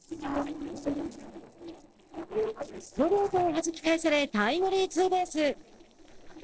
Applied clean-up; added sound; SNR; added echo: neural separator model SepFormer DNS4.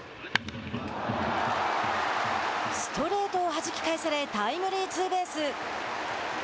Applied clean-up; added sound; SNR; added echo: none; none; none; none.